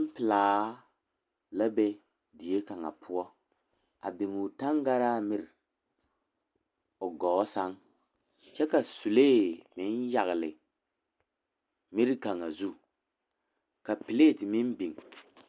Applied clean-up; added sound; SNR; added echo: none; none; none; none.